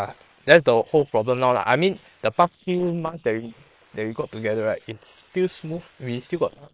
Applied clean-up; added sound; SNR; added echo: neural separator model SepFormer WHAM!.